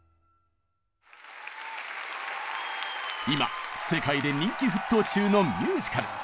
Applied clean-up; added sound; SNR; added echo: none; none; none; none.